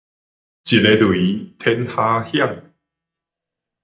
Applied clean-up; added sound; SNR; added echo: neural mask model DeepFilterNet 3.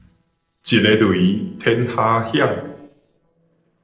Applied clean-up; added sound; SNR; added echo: neural separator model SepFormer DNS4.